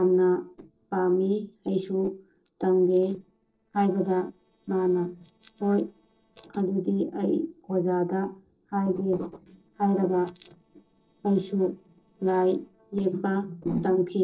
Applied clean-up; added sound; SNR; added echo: neural separator model SepFormer DNS4.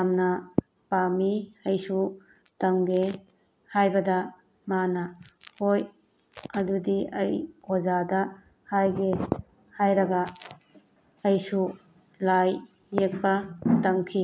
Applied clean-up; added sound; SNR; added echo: none; none; none; none.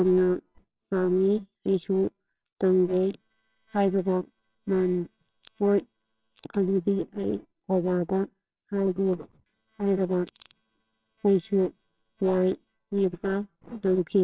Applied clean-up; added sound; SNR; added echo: neural separator model SepFormer WHAMR!.